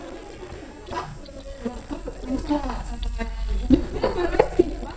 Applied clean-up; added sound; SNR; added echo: neural mask model DeepFilterNet 3.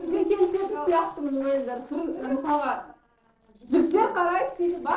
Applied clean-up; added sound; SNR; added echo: neural separator model SepFormer DNS4.